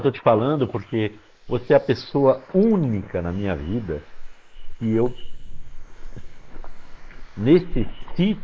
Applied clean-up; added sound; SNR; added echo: neural mask model Resemble Enhance denoiser.